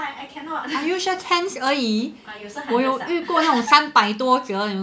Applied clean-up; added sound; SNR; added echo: none; none; none; none.